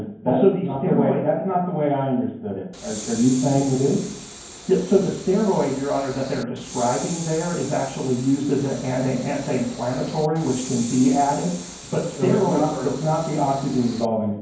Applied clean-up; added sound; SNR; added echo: none; Train; 15 dB; reverberation time 0.9 s.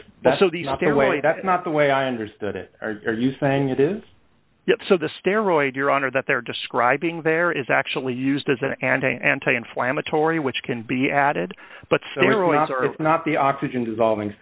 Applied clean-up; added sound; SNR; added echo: none; none; none; none.